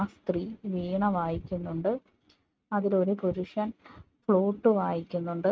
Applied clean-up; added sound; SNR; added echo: neural mask model RNNoise.